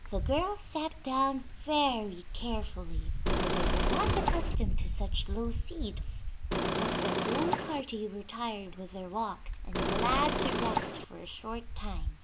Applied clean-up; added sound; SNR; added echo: none; Wind + Engine / Car; -3 dB; none.